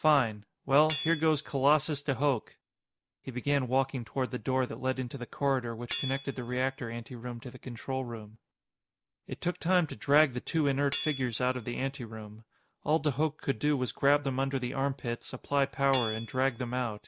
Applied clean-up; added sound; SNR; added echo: none; Hammer / Chink, clink; 17 dB; none.